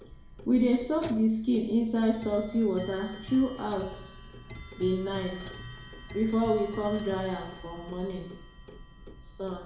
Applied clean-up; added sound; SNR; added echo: none; Clock; 14 dB; reverberation time 0.6 s.